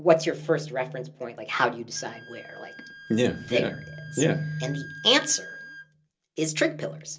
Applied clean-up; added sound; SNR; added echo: none; Wind instrument, woodwind instrument; 19 dB; reverberation time 0.2 s.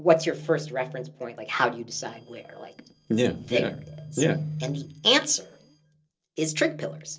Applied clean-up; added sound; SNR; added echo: neural separator model SepFormer DNS4.